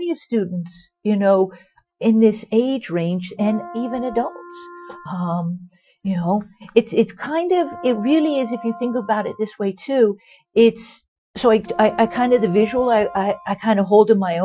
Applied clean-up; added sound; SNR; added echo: classical method Wiener filter.